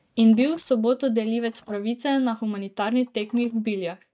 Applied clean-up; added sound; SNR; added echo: neural mask model DeepFilterNet 3.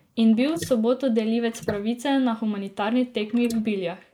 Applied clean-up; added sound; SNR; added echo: neural mask model Resemble Enhance denoiser.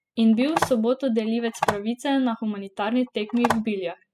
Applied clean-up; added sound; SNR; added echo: classical method spectral subtraction.